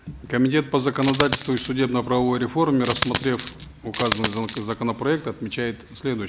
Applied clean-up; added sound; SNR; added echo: none; Coin (dropping); 6 dB; none.